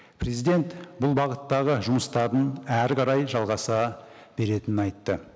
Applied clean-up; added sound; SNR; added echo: none; none; none; none.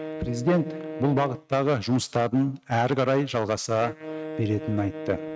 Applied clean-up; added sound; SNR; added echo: neural mask model RNNoise.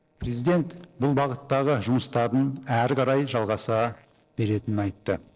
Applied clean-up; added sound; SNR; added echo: neural separator model SepFormer DNS4.